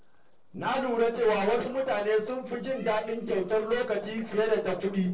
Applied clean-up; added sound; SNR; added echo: neural separator model SepFormer DNS4.